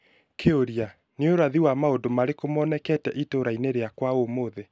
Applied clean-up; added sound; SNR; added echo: none; none; none; none.